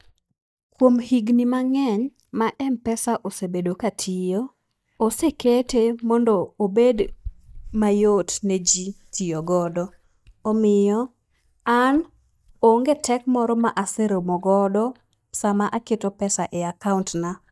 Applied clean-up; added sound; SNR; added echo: neural mask model DeepFilterNet 3.